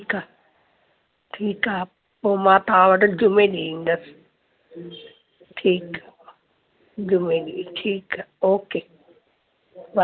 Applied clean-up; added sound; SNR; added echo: none; none; none; none.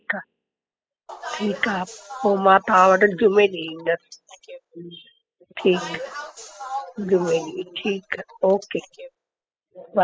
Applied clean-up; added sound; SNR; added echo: classical method spectral subtraction.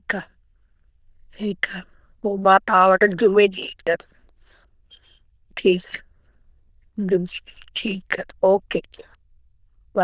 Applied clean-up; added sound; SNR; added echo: neural diffusion model UNIVERSE++.